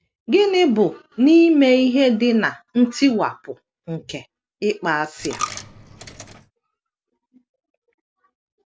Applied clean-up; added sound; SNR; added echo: none; Coin (dropping); 16 dB; none.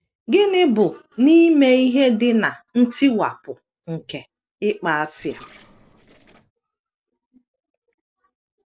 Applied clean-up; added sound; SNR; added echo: neural separator model SepFormer DNS4.